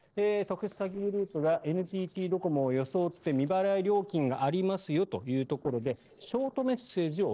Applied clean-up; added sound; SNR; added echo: neural separator model SepFormer DNS4.